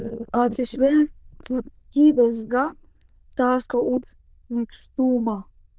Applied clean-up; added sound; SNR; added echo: neural diffusion model UNIVERSE++.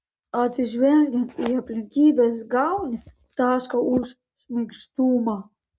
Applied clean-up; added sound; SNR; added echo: none; none; none; none.